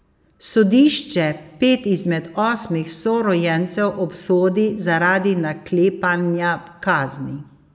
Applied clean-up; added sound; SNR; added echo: none; none; none; none.